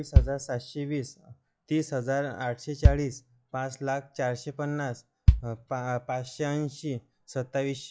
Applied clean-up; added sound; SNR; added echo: classical method log-MMSE.